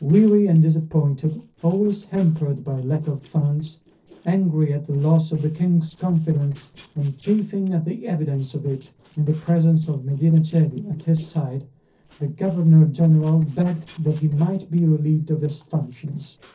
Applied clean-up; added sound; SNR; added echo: neural separator model SepFormer DNS4.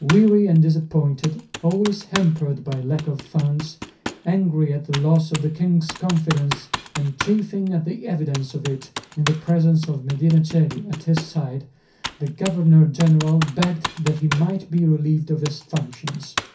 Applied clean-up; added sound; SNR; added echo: none; Computer keyboard; 14 dB; reverberation time 0.3 s.